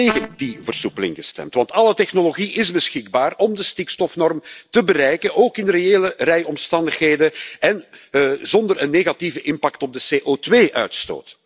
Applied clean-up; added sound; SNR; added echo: neural separator model SepFormer DNS4.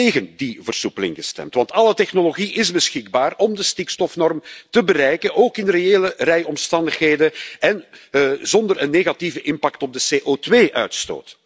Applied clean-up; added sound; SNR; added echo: none; none; none; none.